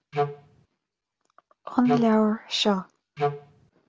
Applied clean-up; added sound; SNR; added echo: none; Wind instrument, woodwind instrument; 2 dB; none.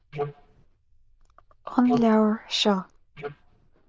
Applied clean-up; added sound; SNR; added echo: neural diffusion model UNIVERSE++.